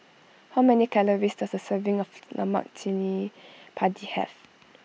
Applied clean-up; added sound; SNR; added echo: none; none; none; none.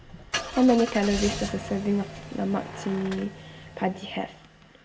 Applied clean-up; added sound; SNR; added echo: none; Engine starting / Car; 10 dB; reverberation time 1.0 s.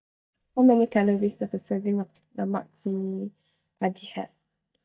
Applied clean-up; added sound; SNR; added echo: neural mask model DeepFilterNet 3.